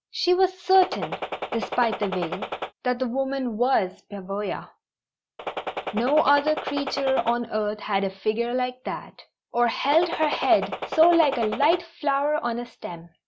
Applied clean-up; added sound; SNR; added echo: none; Gunshot, gunfire; 7 dB; none.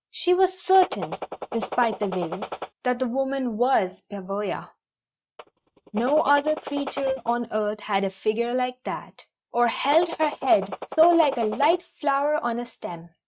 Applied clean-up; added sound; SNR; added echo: neural mask model RNNoise.